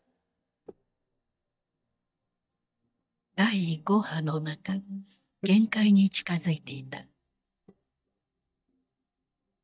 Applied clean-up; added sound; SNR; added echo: neural mask model DeepFilterNet 3.